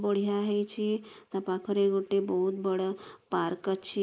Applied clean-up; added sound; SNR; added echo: neural mask model Resemble Enhance denoiser.